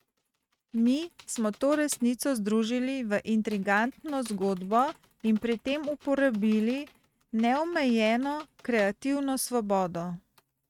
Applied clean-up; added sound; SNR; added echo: neural mask model RNNoise.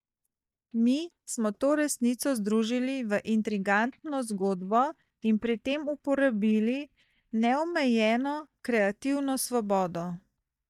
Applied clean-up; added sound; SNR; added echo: neural mask model DeepFilterNet 3.